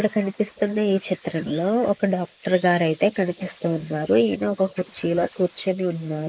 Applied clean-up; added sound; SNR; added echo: neural mask model Resemble Enhance denoiser.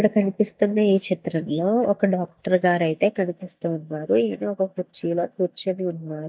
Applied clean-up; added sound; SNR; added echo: neural mask model DeepFilterNet 3.